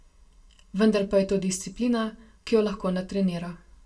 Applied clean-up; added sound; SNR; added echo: none; none; none; reverberation time 0.2 s.